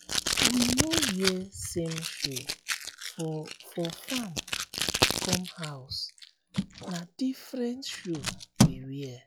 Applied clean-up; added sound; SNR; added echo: classical method log-MMSE.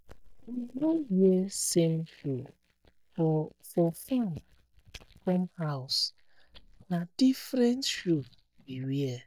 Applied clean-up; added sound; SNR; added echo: neural mask model DeepFilterNet 3.